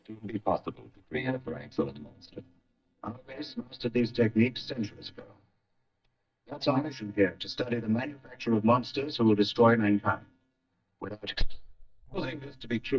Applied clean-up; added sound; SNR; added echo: neural mask model DeepFilterNet 3.